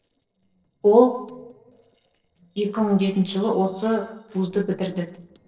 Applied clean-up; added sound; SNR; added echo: neural separator model SepFormer DNS4.